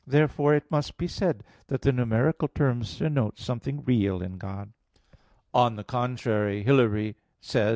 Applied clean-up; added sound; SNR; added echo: none; none; none; none.